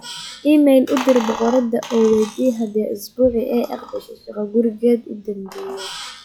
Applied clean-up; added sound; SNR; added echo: classical method log-MMSE.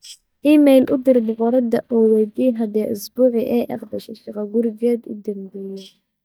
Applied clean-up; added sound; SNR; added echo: neural mask model DeepFilterNet 3.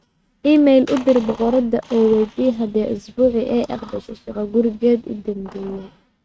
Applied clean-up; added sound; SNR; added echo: neural mask model RNNoise.